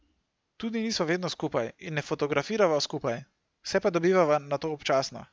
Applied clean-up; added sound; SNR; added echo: none; none; none; none.